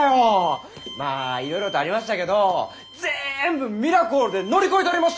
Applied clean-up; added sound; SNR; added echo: none; Bowed string instrument; 19 dB; none.